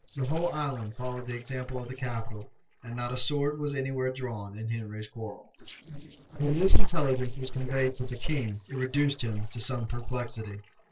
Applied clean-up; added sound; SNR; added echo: neural separator model SepFormer DNS4.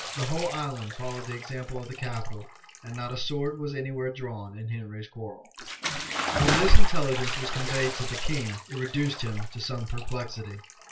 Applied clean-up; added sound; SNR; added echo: none; Bathtub (filling or washing) / Splash, splatter; 10 dB; reverberation time 0.2 s.